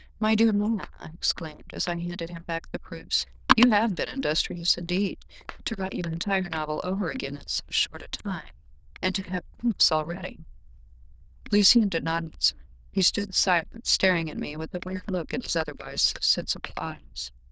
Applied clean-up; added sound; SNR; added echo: neural diffusion model UNIVERSE++.